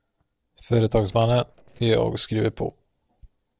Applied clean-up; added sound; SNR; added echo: neural separator model SepFormer DNS4.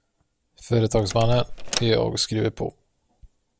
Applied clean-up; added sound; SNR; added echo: none; Door; 3 dB; none.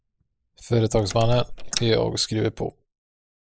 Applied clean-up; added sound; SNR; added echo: neural mask model Resemble Enhance denoiser.